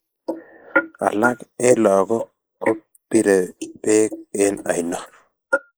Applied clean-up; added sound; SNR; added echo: neural mask model Resemble Enhance denoiser.